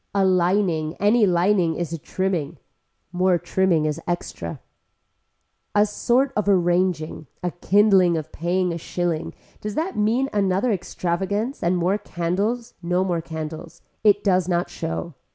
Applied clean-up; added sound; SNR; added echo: none; none; none; none.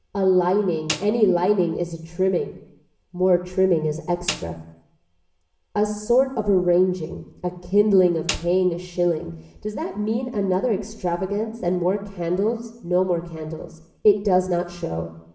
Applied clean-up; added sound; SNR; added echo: none; Snare drum; 13 dB; reverberation time 0.8 s.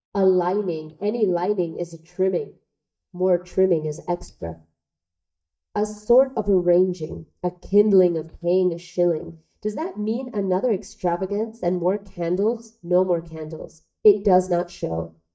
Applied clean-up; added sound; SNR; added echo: neural mask model DeepFilterNet 3.